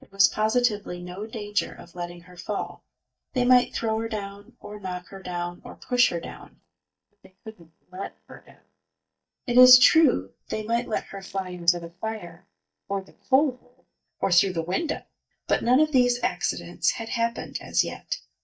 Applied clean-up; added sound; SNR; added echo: neural mask model DeepFilterNet 3.